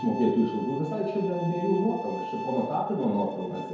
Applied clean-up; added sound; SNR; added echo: none; Bowed string instrument; 11 dB; reverberation time 0.9 s.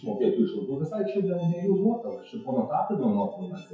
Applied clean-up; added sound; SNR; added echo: classical method WPE with log-MMSE.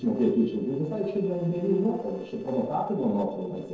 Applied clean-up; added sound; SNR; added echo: neural separator model SepFormer DNS4.